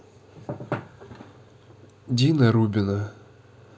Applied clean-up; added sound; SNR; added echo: none; none; none; none.